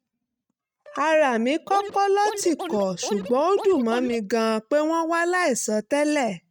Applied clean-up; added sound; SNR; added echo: neural mask model RNNoise.